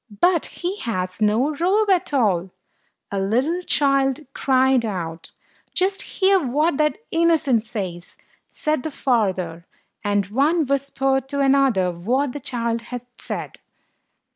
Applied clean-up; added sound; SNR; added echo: none; none; none; none.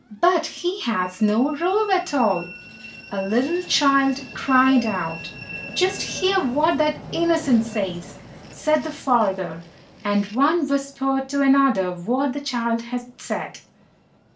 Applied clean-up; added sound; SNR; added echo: none; Train; 17 dB; reverberation time 0.3 s.